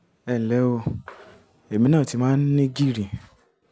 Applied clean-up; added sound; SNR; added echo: none; none; none; none.